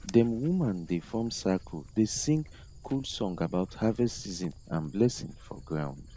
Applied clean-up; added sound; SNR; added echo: none; Dog; 18 dB; none.